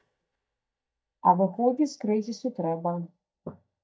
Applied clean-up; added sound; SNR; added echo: neural mask model DeepFilterNet 3.